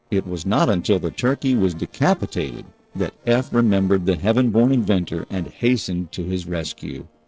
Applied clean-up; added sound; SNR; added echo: neural separator model SepFormer DNS4.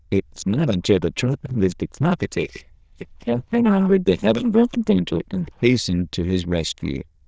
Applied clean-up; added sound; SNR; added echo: neural diffusion model UNIVERSE++.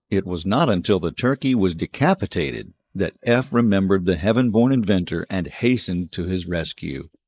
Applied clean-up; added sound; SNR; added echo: neural mask model Resemble Enhance denoiser.